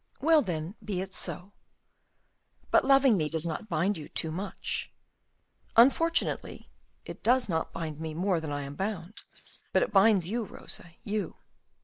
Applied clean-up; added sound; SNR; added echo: neural mask model Resemble Enhance denoiser.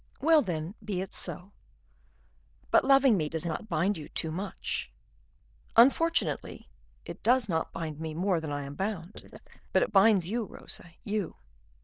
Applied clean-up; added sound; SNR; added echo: neural diffusion model UNIVERSE++.